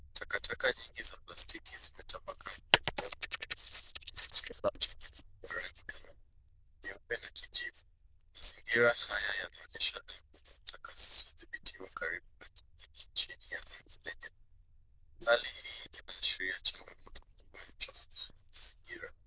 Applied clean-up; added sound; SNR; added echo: neural diffusion model UNIVERSE++.